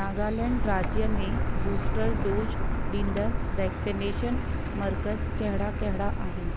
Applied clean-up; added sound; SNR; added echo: none; Car; -4 dB; none.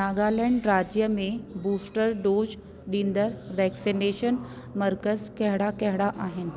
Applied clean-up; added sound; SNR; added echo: none; none; none; none.